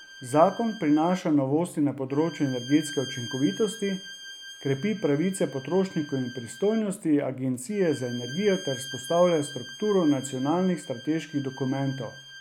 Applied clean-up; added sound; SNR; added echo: none; Bowed string instrument; 16 dB; none.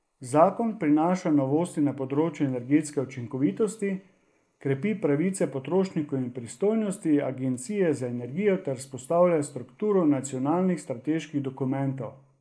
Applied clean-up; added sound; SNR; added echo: neural mask model Resemble Enhance denoiser.